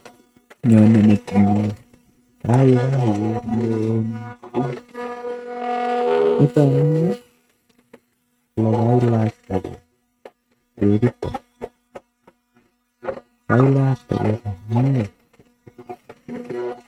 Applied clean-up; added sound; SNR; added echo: neural mask model RNNoise.